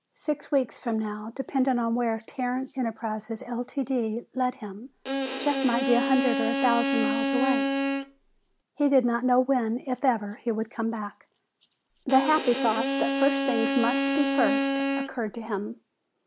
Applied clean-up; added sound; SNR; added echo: none; Bowed string instrument; 0 dB; none.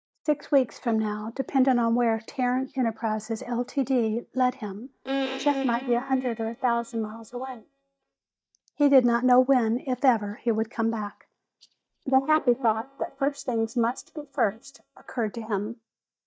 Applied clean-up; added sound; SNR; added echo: neural mask model DeepFilterNet 3.